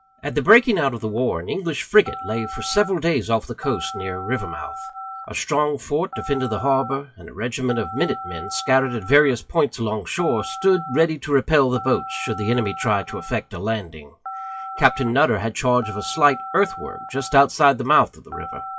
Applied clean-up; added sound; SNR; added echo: classical method WPE with log-MMSE.